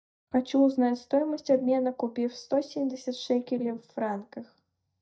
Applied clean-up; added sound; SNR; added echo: neural mask model DeepFilterNet 3.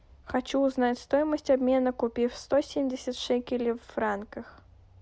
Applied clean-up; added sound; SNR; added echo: none; none; none; none.